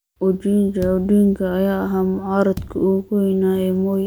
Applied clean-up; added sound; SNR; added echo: none; Bass drum; 19 dB; none.